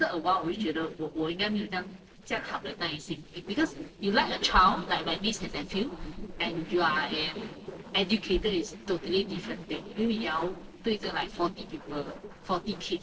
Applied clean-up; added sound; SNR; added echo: neural separator model SepFormer DNS4.